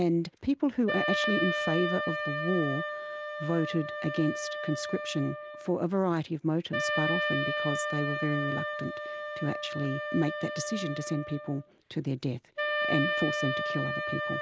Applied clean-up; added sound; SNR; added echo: none; Wind instrument, woodwind instrument; 2 dB; none.